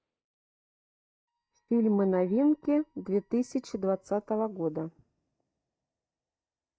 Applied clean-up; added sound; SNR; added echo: neural mask model DeepFilterNet 3.